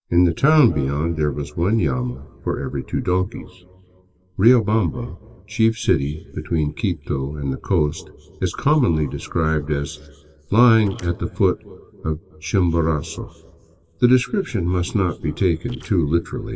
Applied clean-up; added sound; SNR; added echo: neural separator model SepFormer DNS4.